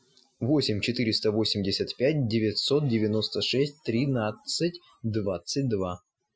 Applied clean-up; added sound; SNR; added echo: classical method Wiener filter.